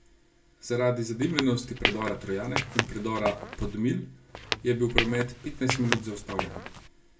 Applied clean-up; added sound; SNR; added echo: none; Squeak / Walk, footsteps; 3 dB; reverberation time 0.2 s.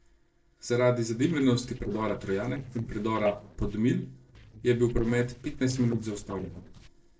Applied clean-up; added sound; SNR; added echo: neural separator model SepFormer DNS4.